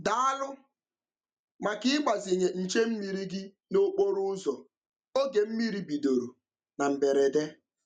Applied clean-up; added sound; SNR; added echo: none; none; none; none.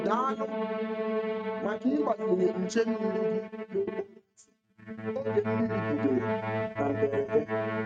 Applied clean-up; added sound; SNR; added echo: neural mask model RNNoise.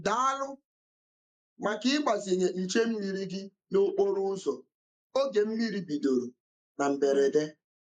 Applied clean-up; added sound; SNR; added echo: neural mask model Resemble Enhance denoiser.